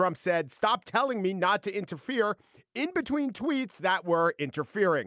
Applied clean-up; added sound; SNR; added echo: none; none; none; none.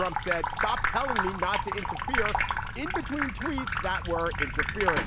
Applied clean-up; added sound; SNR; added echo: none; Sink (filling or washing) / Water tap, faucet; -2 dB; none.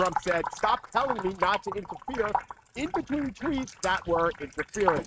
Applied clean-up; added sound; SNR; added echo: neural mask model RNNoise.